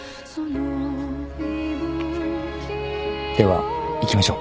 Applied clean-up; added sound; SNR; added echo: none; none; none; none.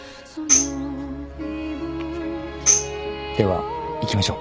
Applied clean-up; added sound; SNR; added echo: none; Tambourine; -2 dB; none.